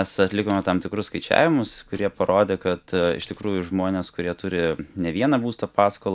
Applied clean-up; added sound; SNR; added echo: none; Coin (dropping); 18 dB; none.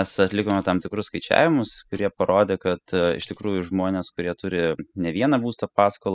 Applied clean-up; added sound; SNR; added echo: classical method spectral subtraction.